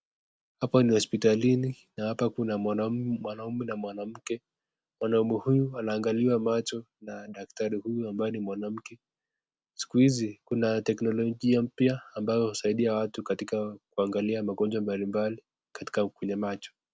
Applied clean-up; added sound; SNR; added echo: none; none; none; none.